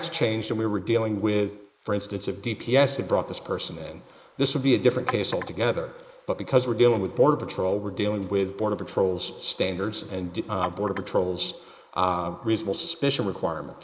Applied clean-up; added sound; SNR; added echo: neural mask model Resemble Enhance denoiser.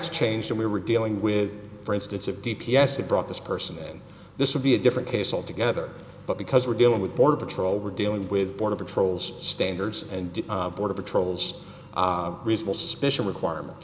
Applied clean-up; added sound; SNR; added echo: none; none; none; none.